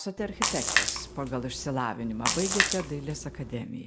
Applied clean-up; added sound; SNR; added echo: none; Splash, splatter; -2 dB; none.